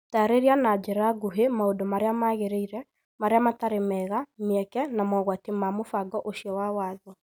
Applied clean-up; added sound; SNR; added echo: none; none; none; none.